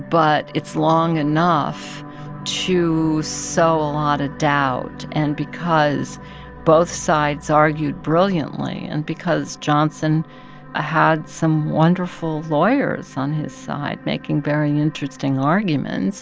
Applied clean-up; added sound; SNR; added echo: none; none; none; none.